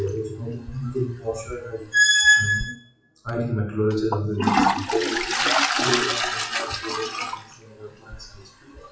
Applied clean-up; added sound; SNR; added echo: classical method WPE with log-MMSE.